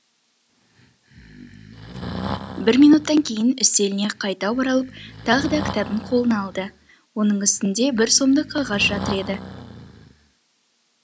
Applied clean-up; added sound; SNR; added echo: none; Breathing; 13 dB; none.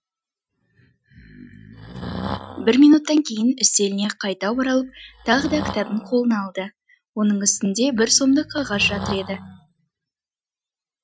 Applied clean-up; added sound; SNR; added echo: classical method Wiener filter.